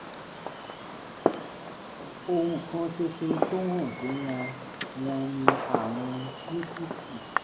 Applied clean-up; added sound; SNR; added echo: none; Fireworks; 0 dB; reverberation time 0.8 s.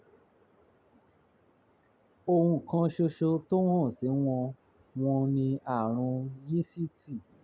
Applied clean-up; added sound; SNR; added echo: none; none; none; none.